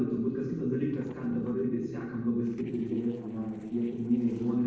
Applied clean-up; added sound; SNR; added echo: neural separator model SepFormer DNS4.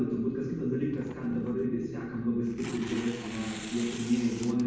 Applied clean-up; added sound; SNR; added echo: none; Tearing; 15 dB; reverberation time 1.1 s.